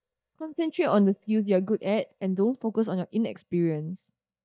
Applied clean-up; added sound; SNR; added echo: neural mask model DeepFilterNet 3.